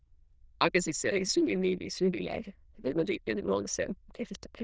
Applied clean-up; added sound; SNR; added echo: neural diffusion model UNIVERSE++.